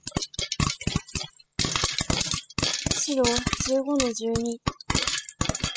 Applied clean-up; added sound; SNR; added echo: classical method spectral subtraction.